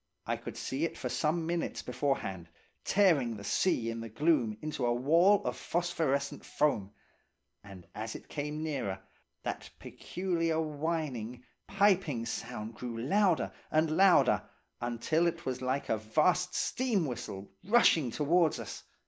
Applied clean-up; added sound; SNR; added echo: none; none; none; none.